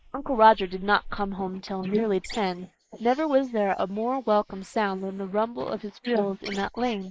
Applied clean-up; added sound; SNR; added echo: neural mask model Resemble Enhance denoiser.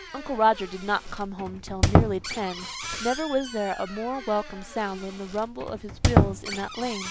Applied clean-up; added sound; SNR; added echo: none; Squeak; -1 dB; none.